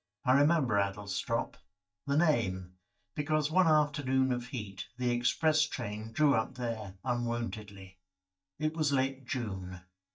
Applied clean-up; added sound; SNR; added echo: neural mask model DeepFilterNet 3.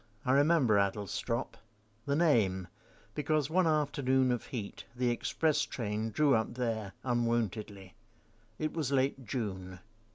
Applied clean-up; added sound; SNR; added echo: none; none; none; none.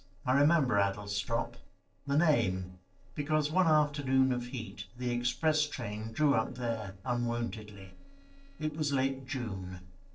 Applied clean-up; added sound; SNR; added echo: neural separator model SepFormer DNS4.